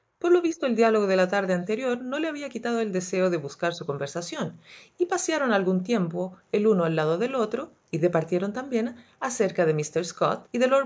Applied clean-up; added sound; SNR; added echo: neural mask model Resemble Enhance denoiser.